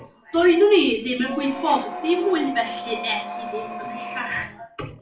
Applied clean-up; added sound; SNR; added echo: none; Squeak; 10 dB; reverberation time 0.3 s.